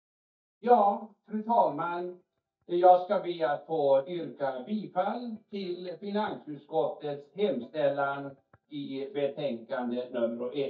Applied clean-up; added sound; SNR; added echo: neural mask model DeepFilterNet 3.